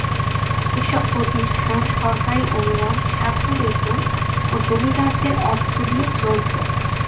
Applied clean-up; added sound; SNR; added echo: none; Engine; -5 dB; reverberation time 0.4 s.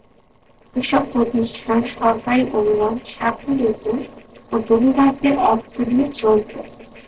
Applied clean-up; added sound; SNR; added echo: neural separator model SepFormer DNS4.